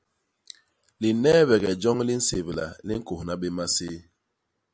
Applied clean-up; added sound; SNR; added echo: none; none; none; none.